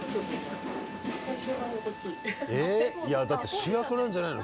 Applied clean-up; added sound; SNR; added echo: none; Wind instrument, woodwind instrument; 14 dB; none.